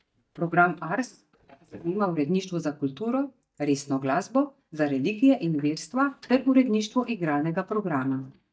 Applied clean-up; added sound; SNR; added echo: neural mask model DeepFilterNet 3.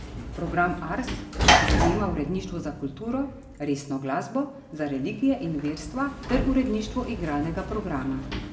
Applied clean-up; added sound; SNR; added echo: none; Sliding door / Slam; 1 dB; reverberation time 0.7 s.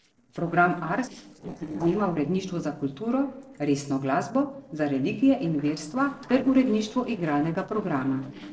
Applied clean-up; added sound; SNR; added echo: neural separator model SepFormer DNS4.